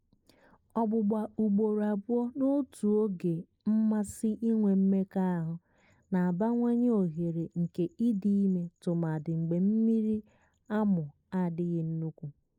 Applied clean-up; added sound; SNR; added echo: neural mask model Resemble Enhance denoiser.